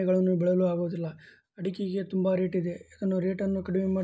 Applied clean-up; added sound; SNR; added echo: none; none; none; none.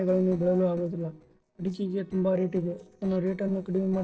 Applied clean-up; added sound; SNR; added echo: neural separator model SepFormer DNS4.